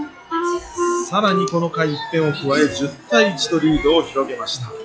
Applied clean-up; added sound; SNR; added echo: classical method log-MMSE.